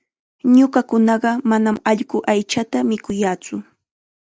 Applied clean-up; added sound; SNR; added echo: none; none; none; none.